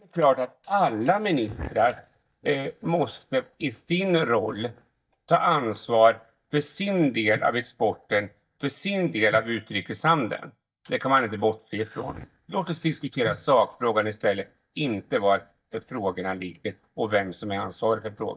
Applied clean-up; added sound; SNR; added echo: neural mask model DeepFilterNet 3.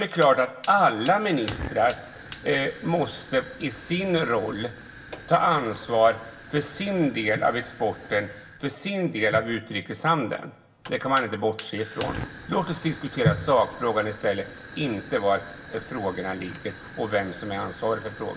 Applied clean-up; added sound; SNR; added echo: none; Fire; 16 dB; reverberation time 0.2 s.